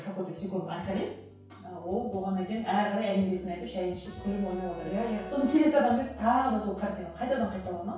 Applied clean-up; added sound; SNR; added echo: none; Bowed string instrument; 15 dB; reverberation time 0.7 s.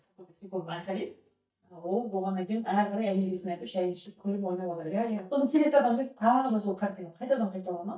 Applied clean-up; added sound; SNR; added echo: neural mask model DeepFilterNet 3.